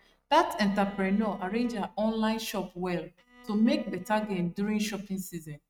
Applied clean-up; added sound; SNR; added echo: neural mask model RNNoise.